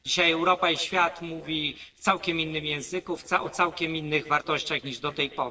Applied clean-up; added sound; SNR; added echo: neural separator model SepFormer DNS4.